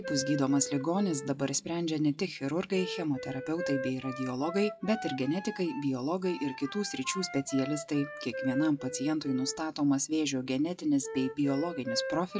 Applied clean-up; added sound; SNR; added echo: classical method WPE with log-MMSE.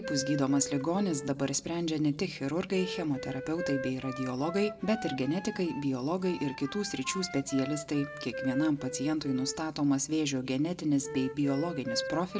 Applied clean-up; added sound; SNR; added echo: none; Wind instrument, woodwind instrument; 11 dB; reverberation time 0.2 s.